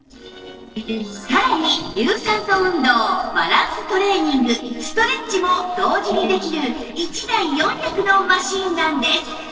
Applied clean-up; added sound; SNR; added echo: neural separator model SepFormer DNS4.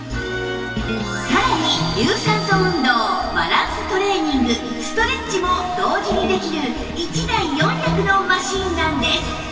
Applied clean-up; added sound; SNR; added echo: none; Electric guitar; 6 dB; reverberation time 2.7 s.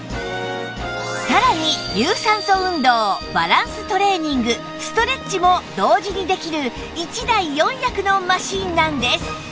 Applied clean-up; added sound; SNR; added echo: none; none; none; none.